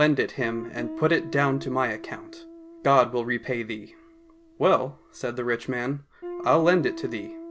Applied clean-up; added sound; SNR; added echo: none; Guitar; 14 dB; none.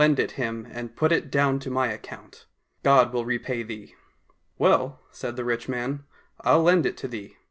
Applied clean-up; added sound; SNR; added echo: none; none; none; none.